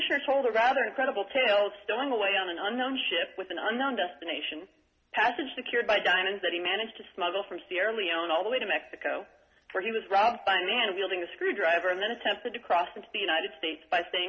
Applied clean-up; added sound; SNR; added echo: none; none; none; none.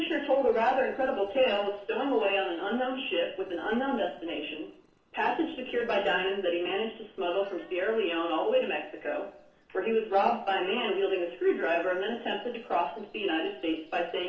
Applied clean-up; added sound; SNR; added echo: neural separator model SepFormer DNS4.